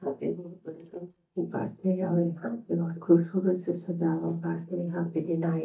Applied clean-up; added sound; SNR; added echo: neural mask model DeepFilterNet 3.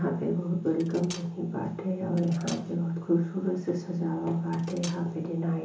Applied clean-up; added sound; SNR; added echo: none; Cutlery, silverware; 19 dB; reverberation time 0.8 s.